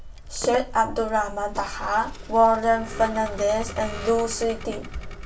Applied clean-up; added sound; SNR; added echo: none; Vehicle; 15 dB; reverberation time 0.2 s.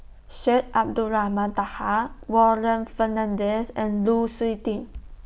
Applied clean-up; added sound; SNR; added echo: none; none; none; none.